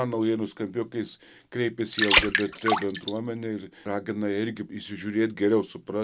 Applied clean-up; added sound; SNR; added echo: none; Water; 0 dB; none.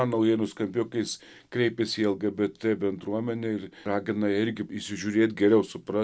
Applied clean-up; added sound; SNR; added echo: none; none; none; none.